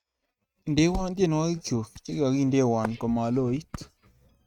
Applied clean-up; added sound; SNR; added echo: neural mask model RNNoise.